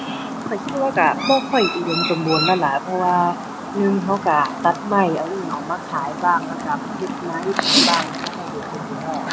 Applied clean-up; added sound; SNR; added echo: none; Chirp, tweet; 4 dB; none.